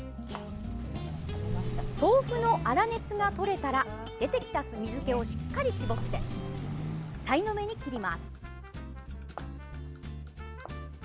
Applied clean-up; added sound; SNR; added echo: none; Vehicle; 5 dB; none.